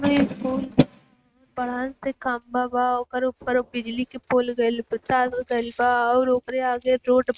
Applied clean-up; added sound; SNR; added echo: neural mask model RNNoise.